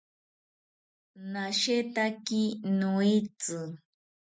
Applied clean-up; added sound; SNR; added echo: none; none; none; none.